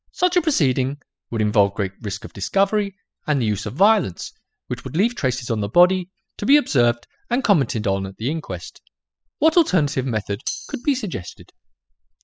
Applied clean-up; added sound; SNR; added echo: classical method spectral subtraction.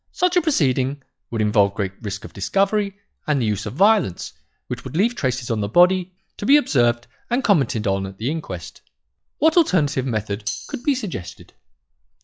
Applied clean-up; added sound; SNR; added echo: classical method log-MMSE.